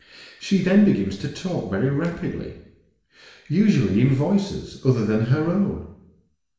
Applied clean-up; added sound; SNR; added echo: none; none; none; reverberation time 0.7 s.